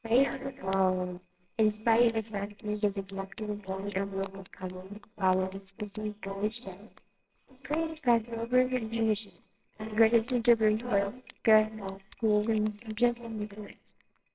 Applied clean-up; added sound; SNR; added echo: neural separator model SepFormer WHAMR!.